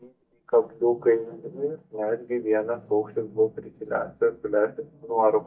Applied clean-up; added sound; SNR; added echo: neural mask model DeepFilterNet 3.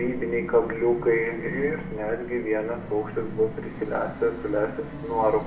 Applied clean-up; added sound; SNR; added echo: none; Musical instrument; 11 dB; reverberation time 0.6 s.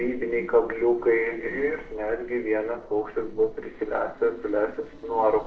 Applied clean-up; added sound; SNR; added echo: neural separator model SepFormer DNS4.